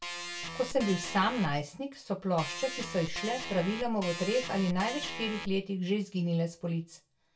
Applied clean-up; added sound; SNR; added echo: none; Organ; 7 dB; reverberation time 0.2 s.